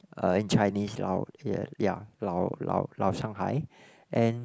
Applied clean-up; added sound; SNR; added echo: none; none; none; none.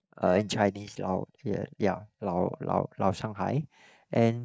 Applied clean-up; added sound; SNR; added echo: neural mask model DeepFilterNet 3.